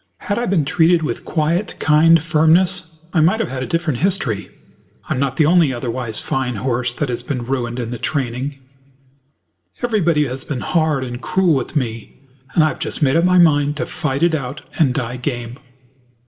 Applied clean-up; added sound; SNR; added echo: none; none; none; reverberation time 0.7 s.